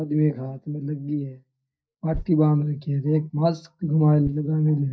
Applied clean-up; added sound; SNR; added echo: neural mask model DeepFilterNet 3.